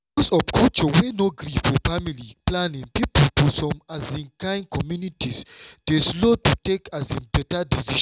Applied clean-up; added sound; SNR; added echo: none; none; none; none.